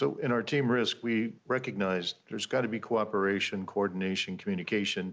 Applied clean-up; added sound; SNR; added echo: none; none; none; none.